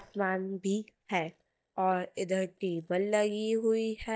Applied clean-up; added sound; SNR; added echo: neural mask model DeepFilterNet 3.